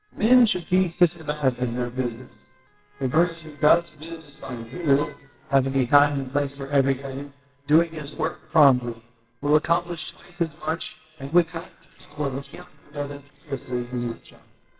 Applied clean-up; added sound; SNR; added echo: neural separator model SepFormer WHAMR!.